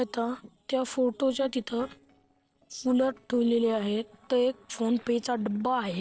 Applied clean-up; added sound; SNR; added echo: neural separator model SepFormer DNS4.